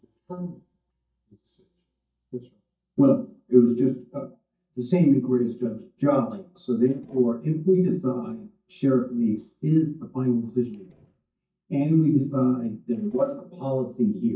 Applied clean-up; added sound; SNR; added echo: neural mask model DeepFilterNet 3.